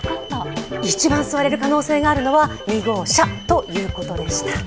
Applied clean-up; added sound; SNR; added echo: none; Alarm; 19 dB; none.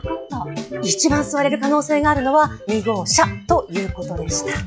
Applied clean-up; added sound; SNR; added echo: classical method log-MMSE.